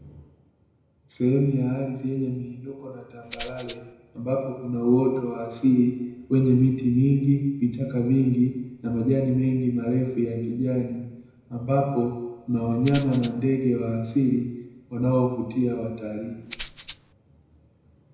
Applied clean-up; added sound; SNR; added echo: none; Rattle (instrument); 16 dB; reverberation time 1.0 s.